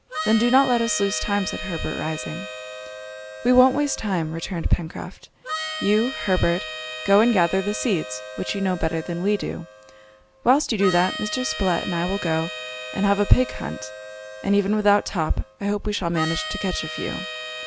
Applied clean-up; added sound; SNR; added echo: none; Harmonica; 11 dB; none.